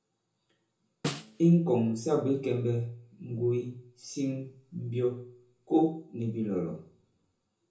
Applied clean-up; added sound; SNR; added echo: none; Snare drum; 9 dB; reverberation time 0.7 s.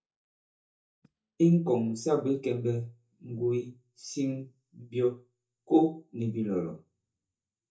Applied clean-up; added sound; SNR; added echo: neural mask model DeepFilterNet 3.